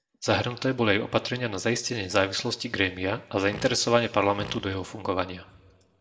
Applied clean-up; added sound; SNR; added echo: none; Fart; 14 dB; reverberation time 0.8 s.